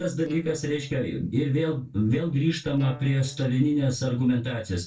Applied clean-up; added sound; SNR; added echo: neural separator model SepFormer DNS4.